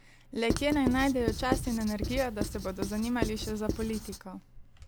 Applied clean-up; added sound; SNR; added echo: none; Writing; 3 dB; none.